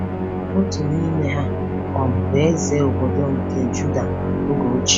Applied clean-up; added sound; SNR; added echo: none; Musical instrument; -1 dB; none.